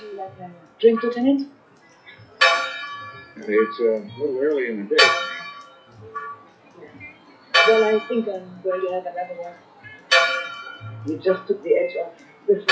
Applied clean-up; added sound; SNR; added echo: classical method WPE with log-MMSE.